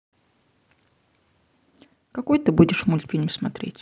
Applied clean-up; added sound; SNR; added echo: none; none; none; none.